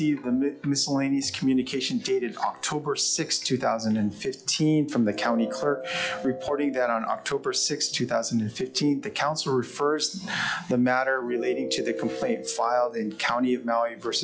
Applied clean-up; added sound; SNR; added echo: classical method log-MMSE.